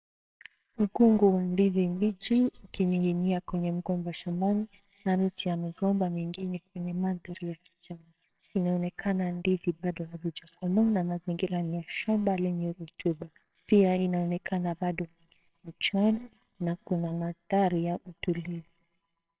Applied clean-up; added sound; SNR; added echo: neural separator model SepFormer WHAMR!.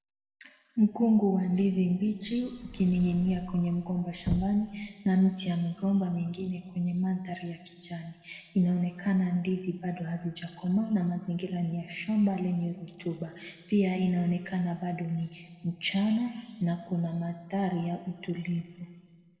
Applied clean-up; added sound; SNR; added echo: none; Sliding door / Slam / Wood; 11 dB; reverberation time 1.8 s.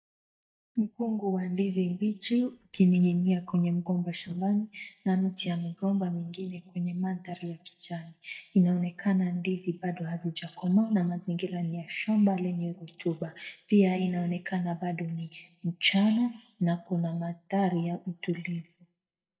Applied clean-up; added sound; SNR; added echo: neural mask model DeepFilterNet 3.